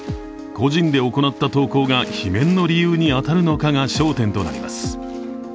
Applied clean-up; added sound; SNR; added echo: none; none; none; none.